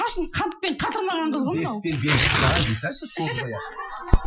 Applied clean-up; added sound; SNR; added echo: classical method Wiener filter.